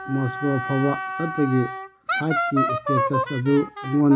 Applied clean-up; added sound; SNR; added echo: none; Wind instrument, woodwind instrument; 4 dB; none.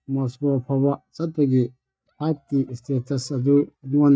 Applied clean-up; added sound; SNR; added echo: neural mask model DeepFilterNet 3.